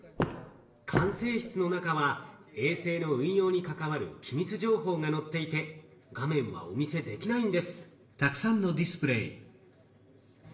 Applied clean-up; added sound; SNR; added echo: none; Walk, footsteps; 3 dB; reverberation time 0.7 s.